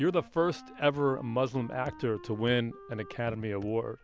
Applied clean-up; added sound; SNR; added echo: none; Wind instrument, woodwind instrument; 20 dB; none.